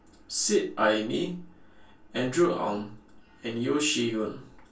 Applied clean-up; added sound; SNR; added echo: none; none; none; reverberation time 0.2 s.